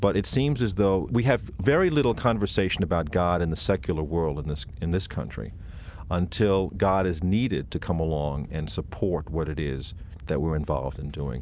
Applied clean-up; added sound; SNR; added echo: none; Wind / Boat, Water vehicle; 13 dB; none.